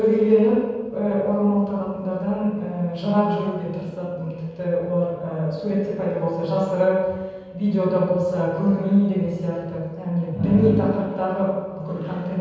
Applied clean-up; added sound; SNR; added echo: none; none; none; reverberation time 1.2 s.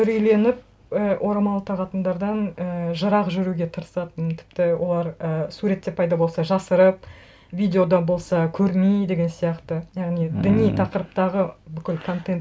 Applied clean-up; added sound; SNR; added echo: none; none; none; none.